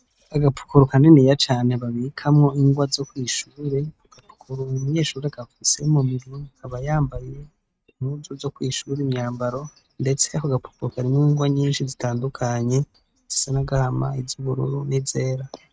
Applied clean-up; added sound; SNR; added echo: neural mask model RNNoise.